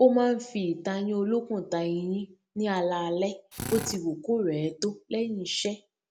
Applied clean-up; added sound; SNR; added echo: none; Drill; 9 dB; none.